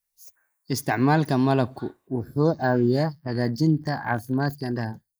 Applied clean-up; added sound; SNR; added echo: neural mask model Resemble Enhance denoiser.